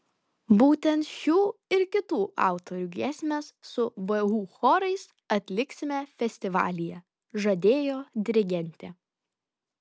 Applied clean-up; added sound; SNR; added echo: none; none; none; none.